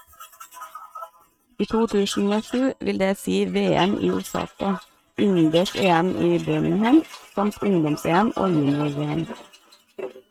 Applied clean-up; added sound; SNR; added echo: neural mask model RNNoise.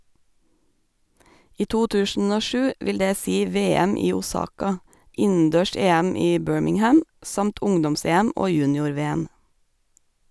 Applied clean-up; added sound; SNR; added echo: none; none; none; none.